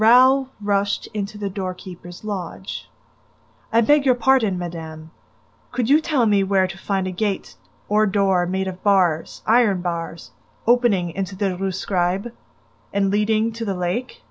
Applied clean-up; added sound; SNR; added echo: none; none; none; none.